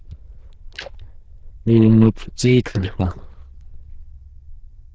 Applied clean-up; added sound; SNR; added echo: neural diffusion model UNIVERSE++.